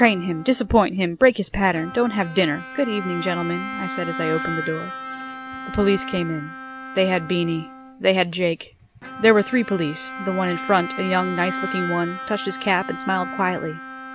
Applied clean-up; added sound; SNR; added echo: none; Bowed string instrument; 10 dB; none.